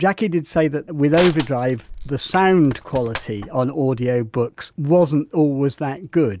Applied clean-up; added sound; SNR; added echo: none; Crushing; 14 dB; none.